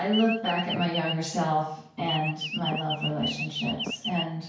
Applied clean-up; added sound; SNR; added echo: none; Chirp, tweet; 5 dB; reverberation time 0.5 s.